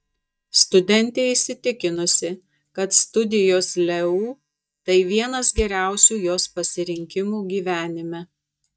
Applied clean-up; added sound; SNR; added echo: neural mask model DeepFilterNet 3.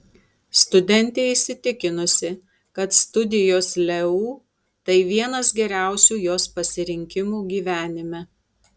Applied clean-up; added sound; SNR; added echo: none; none; none; none.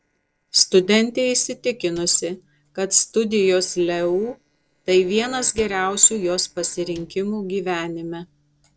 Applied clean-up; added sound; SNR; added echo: neural separator model SepFormer DNS4.